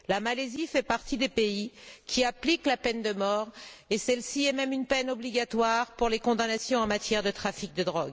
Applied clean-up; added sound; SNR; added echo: none; none; none; none.